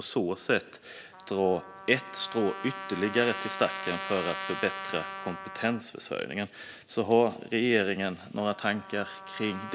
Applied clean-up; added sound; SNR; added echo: none; Trumpet; 11 dB; none.